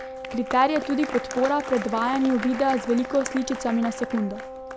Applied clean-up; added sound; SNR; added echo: none; Wind instrument, woodwind instrument + Applause; 9 dB; none.